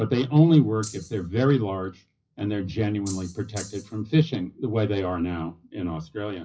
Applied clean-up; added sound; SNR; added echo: classical method WPE with log-MMSE.